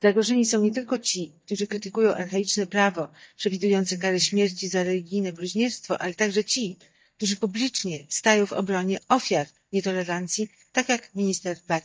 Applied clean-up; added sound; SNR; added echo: neural mask model DeepFilterNet 3.